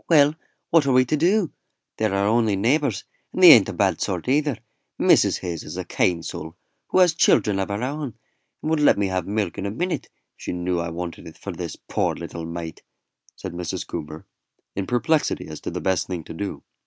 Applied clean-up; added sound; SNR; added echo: none; none; none; none.